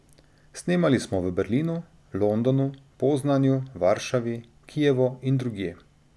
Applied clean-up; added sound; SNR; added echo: none; none; none; none.